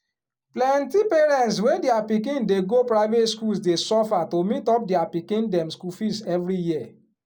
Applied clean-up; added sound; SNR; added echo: none; none; none; none.